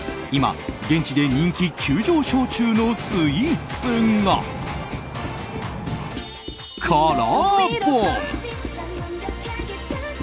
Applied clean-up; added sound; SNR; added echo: none; Run; 15 dB; none.